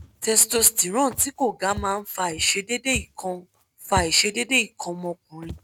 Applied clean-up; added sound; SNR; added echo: neural mask model RNNoise.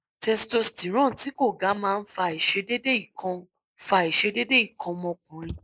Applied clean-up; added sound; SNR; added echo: neural mask model Resemble Enhance denoiser.